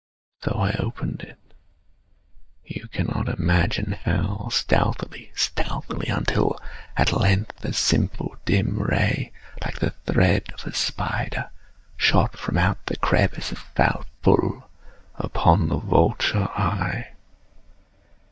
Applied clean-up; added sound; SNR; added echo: neural mask model DeepFilterNet 3.